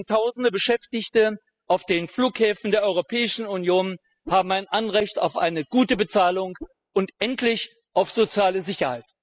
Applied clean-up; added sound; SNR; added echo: classical method spectral subtraction.